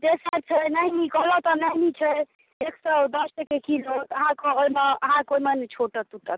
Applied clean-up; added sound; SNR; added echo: none; none; none; none.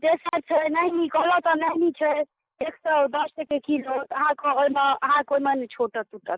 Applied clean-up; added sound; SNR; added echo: neural mask model Resemble Enhance denoiser.